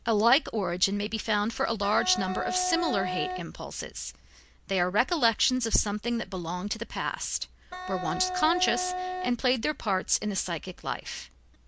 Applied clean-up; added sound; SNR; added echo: none; Wind instrument, woodwind instrument; 4 dB; none.